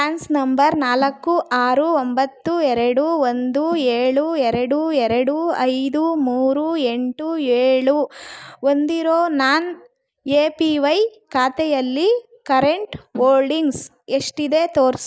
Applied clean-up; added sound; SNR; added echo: neural mask model DeepFilterNet 3.